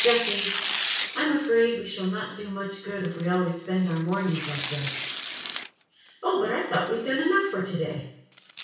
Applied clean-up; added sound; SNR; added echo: none; Tearing; 4 dB; reverberation time 0.6 s.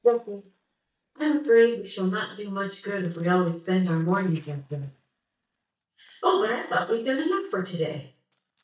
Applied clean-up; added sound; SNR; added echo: neural mask model DeepFilterNet 3.